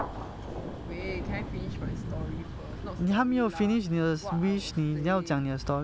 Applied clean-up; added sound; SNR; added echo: none; Thunder; 10 dB; none.